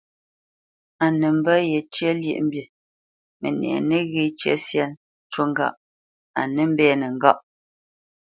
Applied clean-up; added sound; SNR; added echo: none; none; none; none.